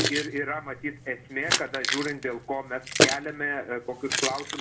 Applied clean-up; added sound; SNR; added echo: none; Keys jangling; -2 dB; reverberation time 0.3 s.